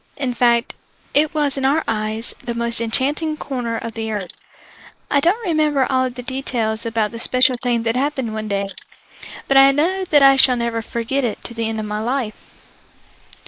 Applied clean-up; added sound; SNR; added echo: neural mask model Resemble Enhance denoiser.